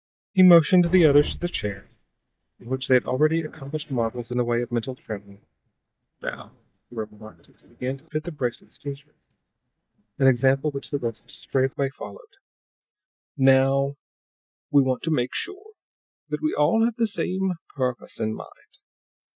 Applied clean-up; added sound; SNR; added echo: neural mask model DeepFilterNet 3.